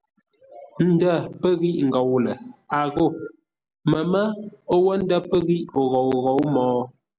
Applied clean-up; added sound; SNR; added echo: none; none; none; none.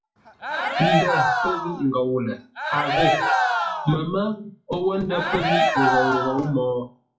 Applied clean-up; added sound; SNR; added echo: classical method WPE with log-MMSE.